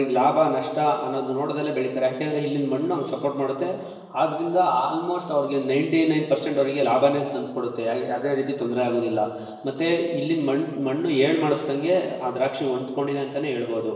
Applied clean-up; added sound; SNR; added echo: none; none; none; reverberation time 1.2 s.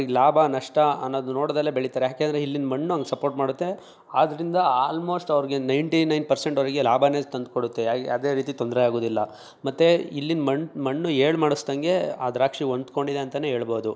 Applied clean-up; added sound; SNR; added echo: none; none; none; none.